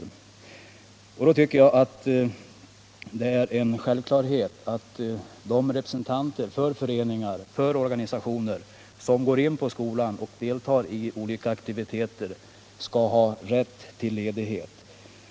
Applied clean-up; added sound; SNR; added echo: none; none; none; none.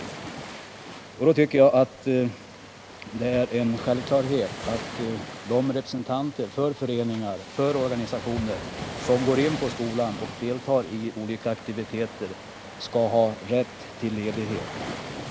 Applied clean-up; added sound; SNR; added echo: none; Waves, surf; 12 dB; none.